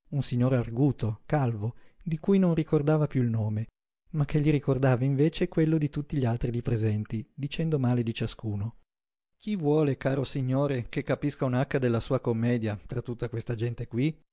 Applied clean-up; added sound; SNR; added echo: none; none; none; none.